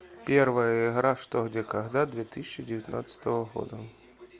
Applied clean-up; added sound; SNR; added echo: none; none; none; none.